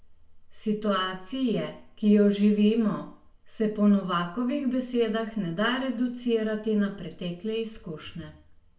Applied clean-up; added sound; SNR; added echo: none; none; none; reverberation time 0.3 s.